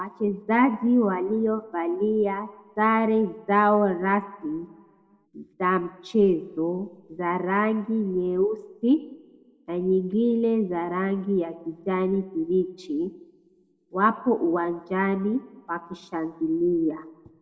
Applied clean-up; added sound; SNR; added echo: none; none; none; reverberation time 1.0 s.